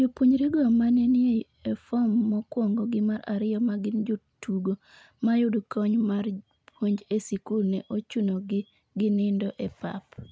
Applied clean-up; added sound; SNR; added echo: none; none; none; none.